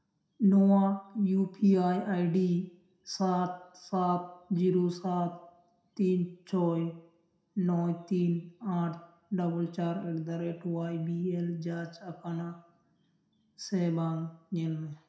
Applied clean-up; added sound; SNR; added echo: none; none; none; reverberation time 0.7 s.